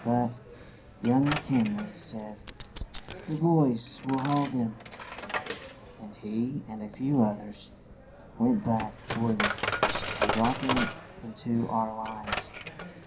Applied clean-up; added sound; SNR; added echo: none; Coin (dropping); 6 dB; reverberation time 0.3 s.